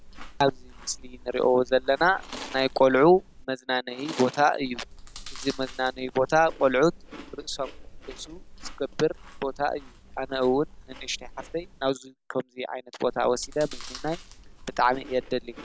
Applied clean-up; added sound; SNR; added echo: none; Tools + Chewing, mastication; 16 dB; none.